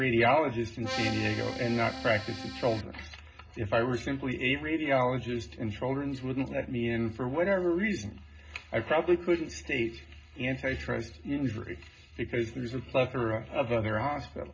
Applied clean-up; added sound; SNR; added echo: none; Accordion; 8 dB; reverberation time 0.2 s.